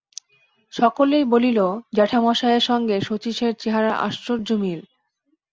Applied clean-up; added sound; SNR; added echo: none; none; none; none.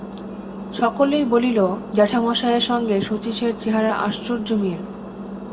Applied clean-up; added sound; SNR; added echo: none; Engine; 11 dB; reverberation time 1.0 s.